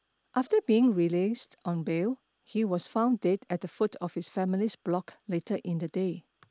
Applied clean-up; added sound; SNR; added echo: none; none; none; none.